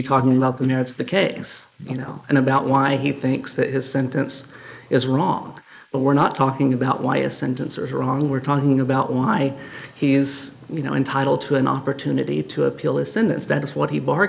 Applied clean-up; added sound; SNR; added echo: neural mask model Resemble Enhance denoiser.